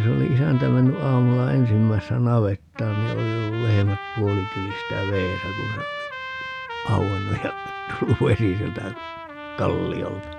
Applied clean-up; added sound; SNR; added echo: none; Trumpet; 12 dB; none.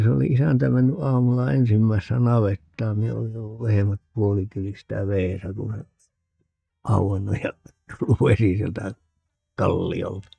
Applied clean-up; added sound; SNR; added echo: neural mask model DeepFilterNet 3.